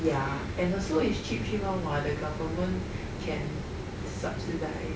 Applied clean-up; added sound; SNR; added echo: none; none; none; none.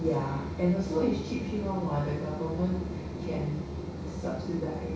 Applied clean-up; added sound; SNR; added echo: none; Wind instrument, woodwind instrument; 18 dB; reverberation time 0.6 s.